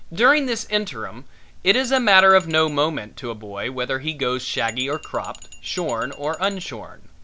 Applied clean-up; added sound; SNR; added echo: none; Glass; 19 dB; none.